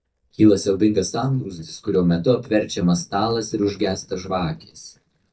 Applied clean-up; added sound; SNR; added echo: neural mask model DeepFilterNet 3.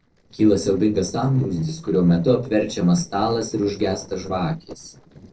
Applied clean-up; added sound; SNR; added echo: neural separator model SepFormer DNS4.